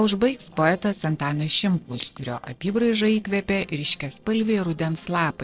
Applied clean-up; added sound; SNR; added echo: neural separator model SepFormer DNS4.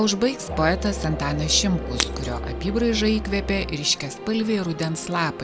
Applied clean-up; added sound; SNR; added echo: none; Shatter + Musical instrument; 6 dB; none.